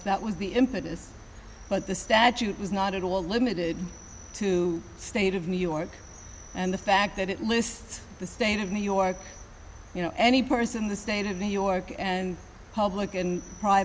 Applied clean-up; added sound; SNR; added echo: none; Cricket; 17 dB; none.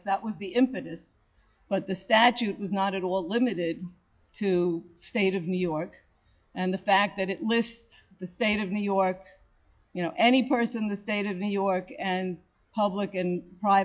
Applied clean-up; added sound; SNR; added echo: classical method log-MMSE.